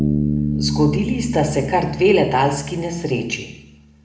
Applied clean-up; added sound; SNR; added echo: none; Bass guitar; 4 dB; reverberation time 0.8 s.